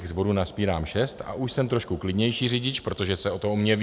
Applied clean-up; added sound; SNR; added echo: none; none; none; none.